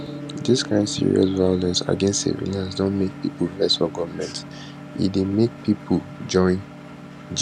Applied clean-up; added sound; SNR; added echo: none; Gong + Engine; 13 dB; none.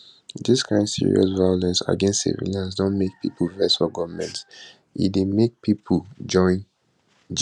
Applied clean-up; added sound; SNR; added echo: none; none; none; none.